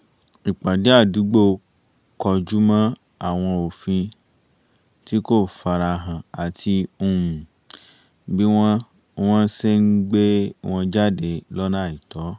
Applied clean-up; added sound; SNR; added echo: none; none; none; none.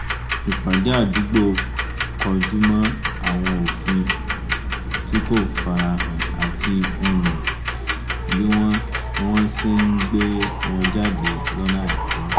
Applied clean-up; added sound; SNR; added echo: none; Tick-tock; 2 dB; reverberation time 0.3 s.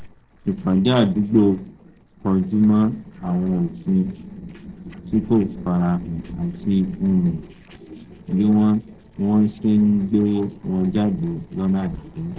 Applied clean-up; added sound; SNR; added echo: neural separator model SepFormer DNS4.